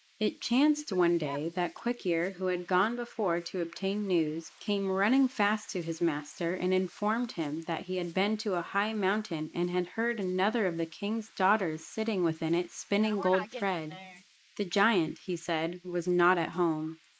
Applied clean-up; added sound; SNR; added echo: neural mask model Resemble Enhance denoiser.